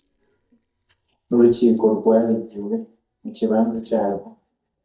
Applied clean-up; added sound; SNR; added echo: neural mask model DeepFilterNet 3.